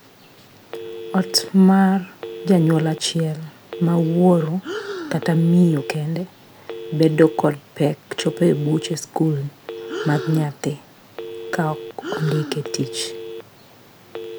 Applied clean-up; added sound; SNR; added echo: none; Telephone + Breathing; 13 dB; none.